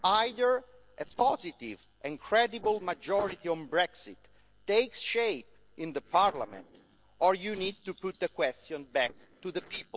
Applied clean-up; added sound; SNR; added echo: neural separator model SepFormer DNS4.